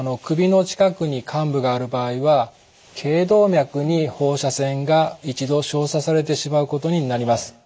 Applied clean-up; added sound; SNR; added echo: none; none; none; none.